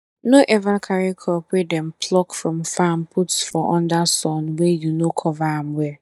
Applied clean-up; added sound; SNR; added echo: neural mask model DeepFilterNet 3.